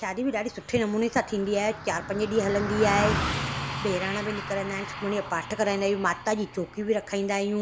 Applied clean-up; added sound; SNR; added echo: none; Car passing by; 7 dB; none.